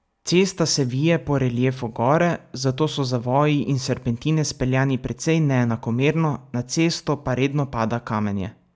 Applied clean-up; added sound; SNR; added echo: none; none; none; none.